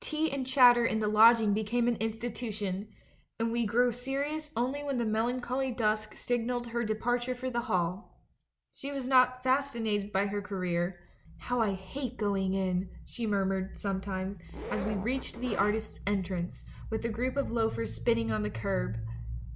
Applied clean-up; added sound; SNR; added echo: none; Zipper (clothing); 12 dB; none.